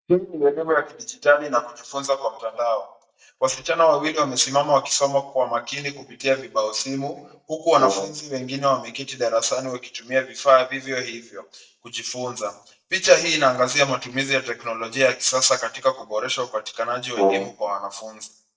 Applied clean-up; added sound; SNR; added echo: neural mask model DeepFilterNet 3.